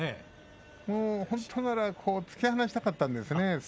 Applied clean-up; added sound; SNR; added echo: none; none; none; none.